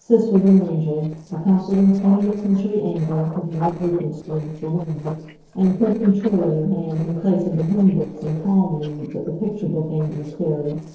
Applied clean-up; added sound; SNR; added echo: neural separator model SepFormer DNS4.